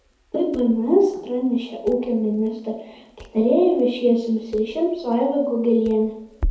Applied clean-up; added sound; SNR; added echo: none; Crackle; 15 dB; reverberation time 2.1 s.